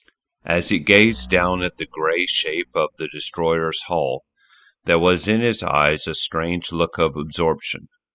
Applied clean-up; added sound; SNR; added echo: classical method spectral subtraction.